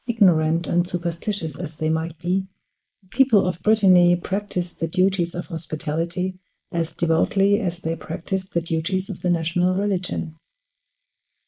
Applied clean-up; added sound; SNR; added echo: neural mask model Resemble Enhance denoiser.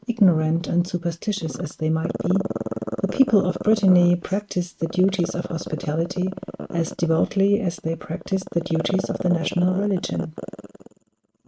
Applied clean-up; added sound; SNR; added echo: neural mask model RNNoise.